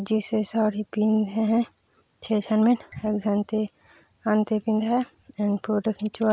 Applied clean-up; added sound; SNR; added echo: none; none; none; none.